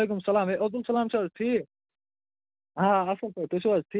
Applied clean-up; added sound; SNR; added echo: none; none; none; none.